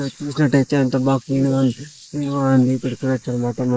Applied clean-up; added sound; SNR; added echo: neural mask model Resemble Enhance denoiser.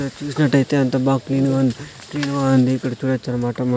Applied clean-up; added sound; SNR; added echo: none; none; none; none.